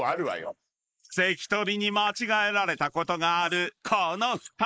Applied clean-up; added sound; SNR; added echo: neural mask model Resemble Enhance denoiser.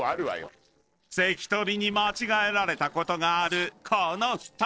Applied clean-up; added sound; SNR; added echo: neural separator model SepFormer DNS4.